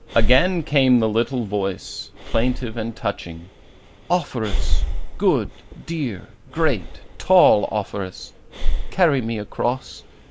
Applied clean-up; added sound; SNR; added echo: none; Breathing; 1 dB; none.